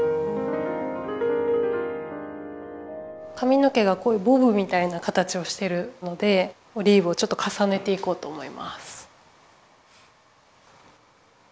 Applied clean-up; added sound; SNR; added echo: none; none; none; none.